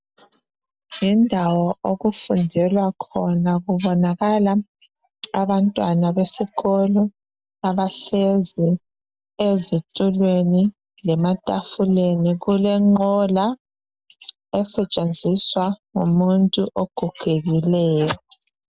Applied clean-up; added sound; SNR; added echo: none; none; none; none.